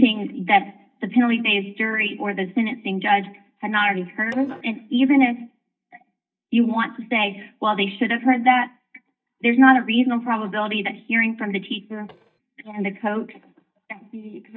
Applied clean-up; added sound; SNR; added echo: neural mask model DeepFilterNet 3.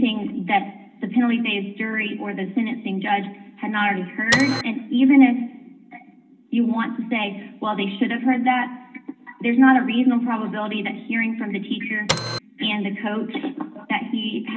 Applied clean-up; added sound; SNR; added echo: none; Printer; 1 dB; reverberation time 0.8 s.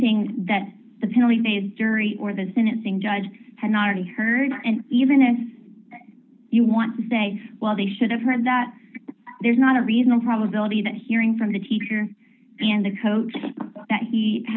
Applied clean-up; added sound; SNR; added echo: none; none; none; none.